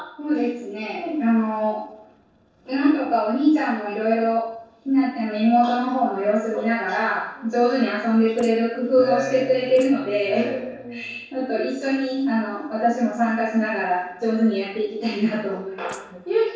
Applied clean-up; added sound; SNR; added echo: neural separator model SepFormer DNS4.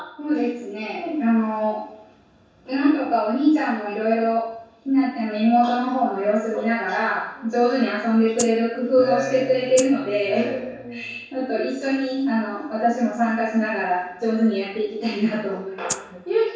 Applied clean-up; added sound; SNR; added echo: none; Rattle (instrument); 9 dB; reverberation time 0.7 s.